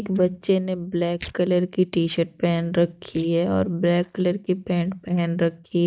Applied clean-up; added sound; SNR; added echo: neural mask model DeepFilterNet 3.